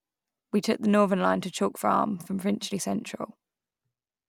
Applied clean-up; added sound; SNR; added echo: none; none; none; none.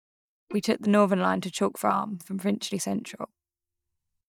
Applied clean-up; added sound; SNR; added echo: neural mask model DeepFilterNet 3.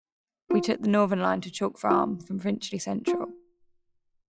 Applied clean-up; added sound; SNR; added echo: classical method log-MMSE.